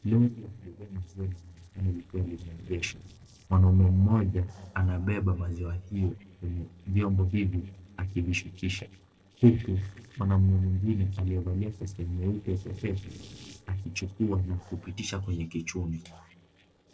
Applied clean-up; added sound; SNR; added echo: neural separator model SepFormer DNS4.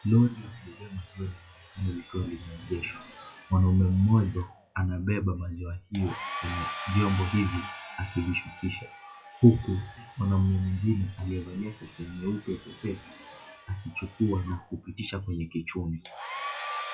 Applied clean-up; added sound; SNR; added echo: classical method WPE with log-MMSE.